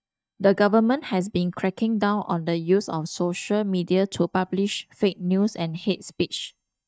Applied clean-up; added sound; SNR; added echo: neural mask model DeepFilterNet 3.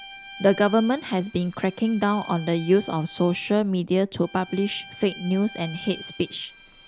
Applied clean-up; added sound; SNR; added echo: none; Bowed string instrument; 17 dB; none.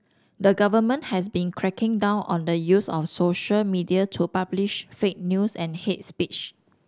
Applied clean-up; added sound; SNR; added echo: none; none; none; none.